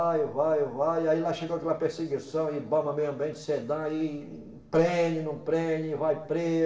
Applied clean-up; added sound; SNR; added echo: none; none; none; reverberation time 0.8 s.